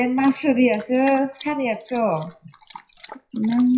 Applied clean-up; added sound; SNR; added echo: classical method WPE with log-MMSE.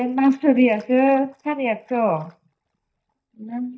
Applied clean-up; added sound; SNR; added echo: neural mask model DeepFilterNet 3.